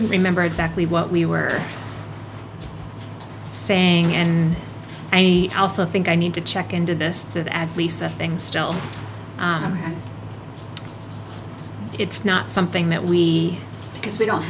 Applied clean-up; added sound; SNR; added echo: none; Gunshot, gunfire; 19 dB; none.